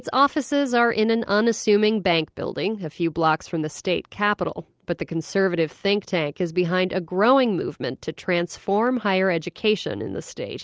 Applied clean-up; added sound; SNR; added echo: none; none; none; none.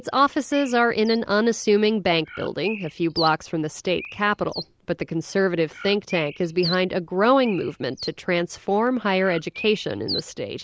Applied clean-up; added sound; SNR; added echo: none; Bird; 15 dB; none.